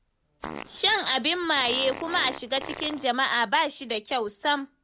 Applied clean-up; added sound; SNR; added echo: none; Fart; 13 dB; none.